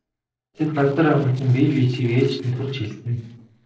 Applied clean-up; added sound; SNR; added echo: neural separator model SepFormer DNS4.